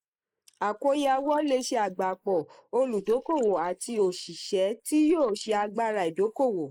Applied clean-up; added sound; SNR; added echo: neural mask model Resemble Enhance denoiser.